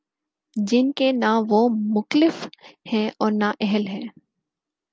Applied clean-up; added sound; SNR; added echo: none; none; none; none.